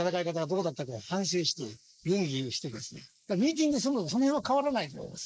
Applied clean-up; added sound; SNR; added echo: neural mask model Resemble Enhance denoiser.